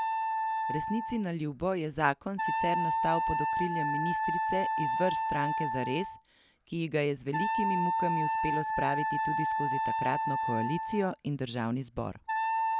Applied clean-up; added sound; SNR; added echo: none; Wind instrument, woodwind instrument; -2 dB; none.